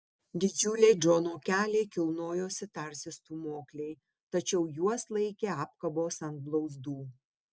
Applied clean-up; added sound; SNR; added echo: none; none; none; none.